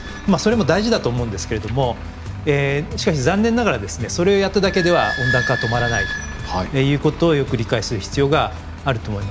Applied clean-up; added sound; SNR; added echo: none; Squeak / Idling; 10 dB; none.